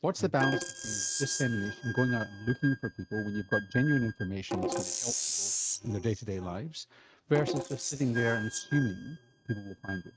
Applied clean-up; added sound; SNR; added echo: neural mask model RNNoise.